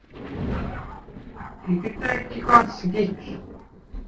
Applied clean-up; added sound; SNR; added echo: neural separator model SepFormer DNS4.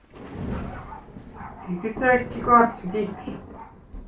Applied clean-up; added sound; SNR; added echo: none; Thunder; 11 dB; reverberation time 0.2 s.